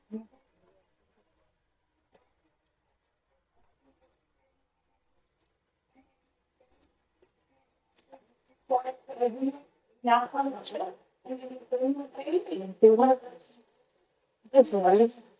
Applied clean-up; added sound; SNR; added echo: neural mask model DeepFilterNet 3.